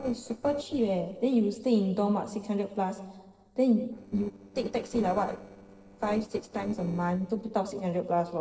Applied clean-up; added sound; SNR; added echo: neural separator model SepFormer DNS4.